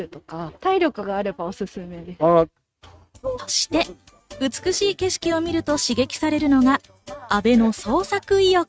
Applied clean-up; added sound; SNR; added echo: neural mask model RNNoise.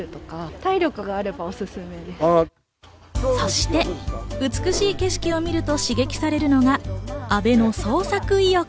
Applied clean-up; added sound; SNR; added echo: none; Gong; 12 dB; none.